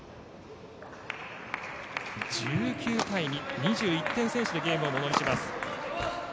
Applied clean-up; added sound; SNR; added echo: none; none; none; none.